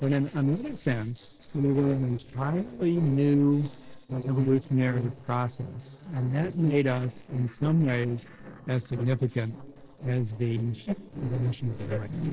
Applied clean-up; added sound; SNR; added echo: neural separator model SepFormer DNS4.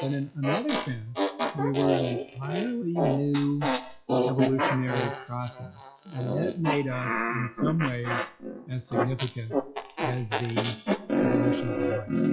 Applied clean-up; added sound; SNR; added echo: classical method log-MMSE.